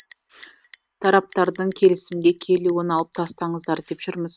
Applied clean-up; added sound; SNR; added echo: neural mask model RNNoise.